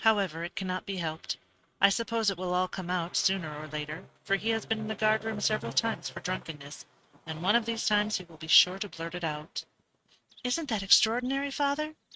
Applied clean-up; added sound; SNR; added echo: neural mask model RNNoise.